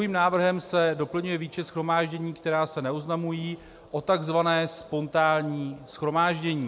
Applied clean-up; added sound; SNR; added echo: none; none; none; none.